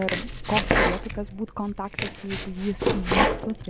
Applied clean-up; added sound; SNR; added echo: none; Domestic sounds, home sounds; -4 dB; none.